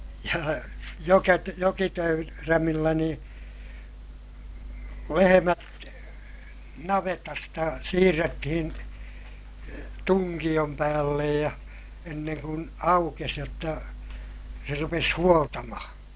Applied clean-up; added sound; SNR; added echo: none; none; none; none.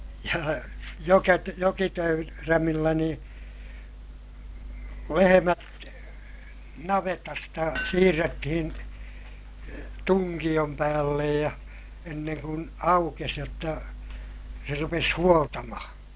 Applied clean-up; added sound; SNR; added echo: none; Hammer; 13 dB; none.